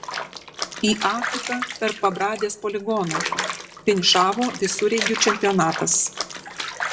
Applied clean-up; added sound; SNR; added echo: none; Bathtub (filling or washing) / Water; 6 dB; reverberation time 0.4 s.